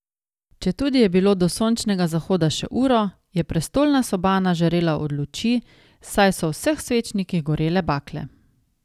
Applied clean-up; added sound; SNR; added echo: none; none; none; none.